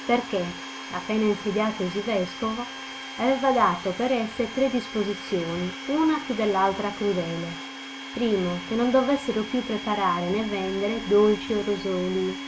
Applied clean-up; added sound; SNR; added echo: none; Domestic sounds, home sounds; 11 dB; none.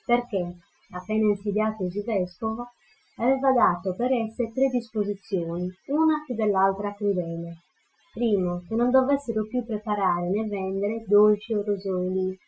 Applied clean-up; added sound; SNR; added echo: classical method Wiener filter.